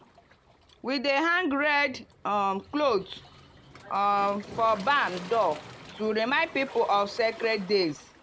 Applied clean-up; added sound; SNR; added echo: none; Waves, surf; 19 dB; none.